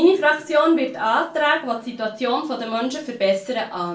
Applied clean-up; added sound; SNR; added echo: none; none; none; reverberation time 0.3 s.